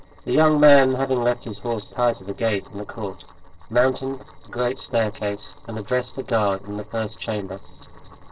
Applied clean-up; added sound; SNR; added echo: neural separator model SepFormer DNS4.